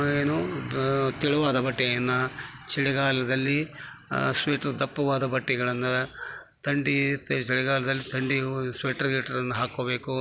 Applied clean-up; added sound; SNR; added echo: none; none; none; none.